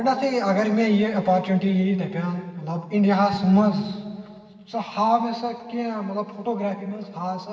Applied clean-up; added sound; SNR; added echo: none; none; none; reverberation time 2.5 s.